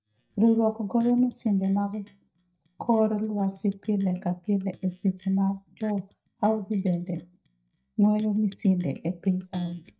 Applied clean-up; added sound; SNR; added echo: neural mask model DeepFilterNet 3.